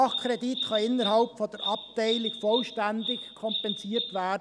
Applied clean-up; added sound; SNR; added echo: none; Bird vocalization, bird call, bird song; 7 dB; none.